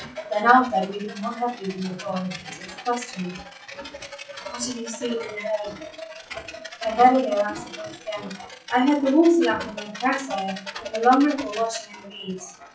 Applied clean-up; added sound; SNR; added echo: classical method WPE with log-MMSE.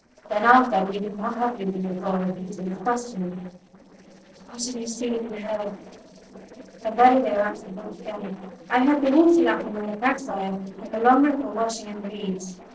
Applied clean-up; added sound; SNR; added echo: neural separator model SepFormer DNS4.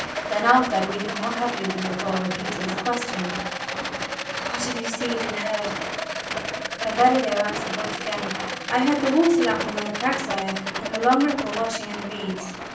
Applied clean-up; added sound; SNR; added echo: none; Rattle; 5 dB; reverberation time 0.6 s.